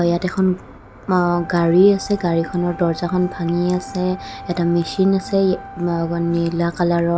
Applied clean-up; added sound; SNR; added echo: none; Wind instrument, woodwind instrument; 18 dB; none.